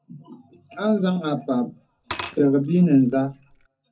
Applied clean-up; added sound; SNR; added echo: none; Glass / Liquid; 18 dB; reverberation time 0.3 s.